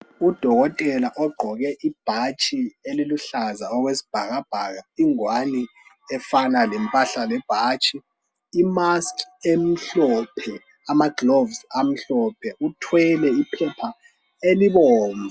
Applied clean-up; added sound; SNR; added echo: none; none; none; none.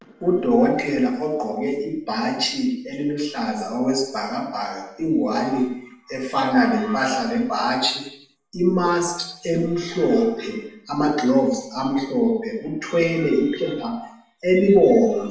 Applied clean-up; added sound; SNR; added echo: none; none; none; reverberation time 0.7 s.